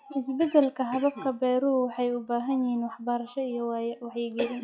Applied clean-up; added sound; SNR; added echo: classical method log-MMSE.